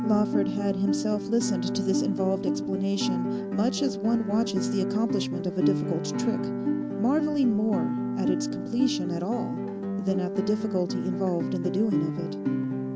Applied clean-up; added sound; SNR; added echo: none; Guitar; 1 dB; none.